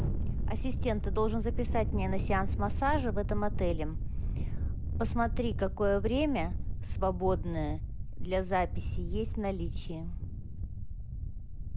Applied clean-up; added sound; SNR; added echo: none; Thunder; -2 dB; none.